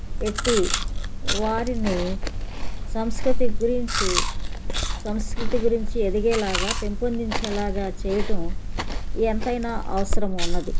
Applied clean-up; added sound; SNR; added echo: none; Chewing, mastication; -5 dB; none.